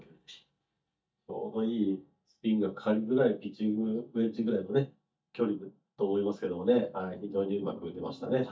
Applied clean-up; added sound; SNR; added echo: neural mask model DeepFilterNet 3.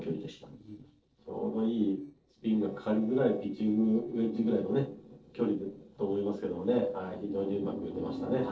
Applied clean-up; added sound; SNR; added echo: neural separator model SepFormer DNS4.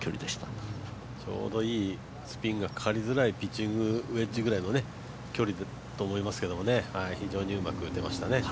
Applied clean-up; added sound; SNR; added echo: none; none; none; none.